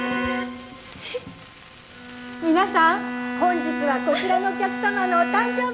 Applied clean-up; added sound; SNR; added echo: none; Bowed string instrument; 5 dB; none.